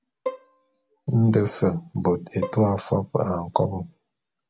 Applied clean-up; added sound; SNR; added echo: none; Bowed string instrument; 14 dB; none.